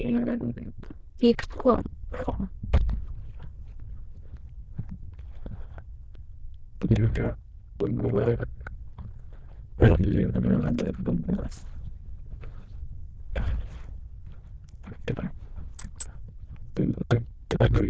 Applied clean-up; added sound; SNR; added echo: neural diffusion model UNIVERSE++.